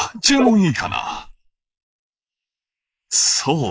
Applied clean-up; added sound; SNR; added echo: neural mask model Resemble Enhance denoiser.